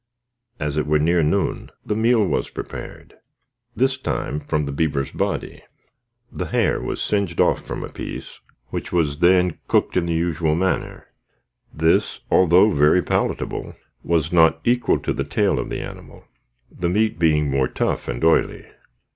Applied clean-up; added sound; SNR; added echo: none; none; none; none.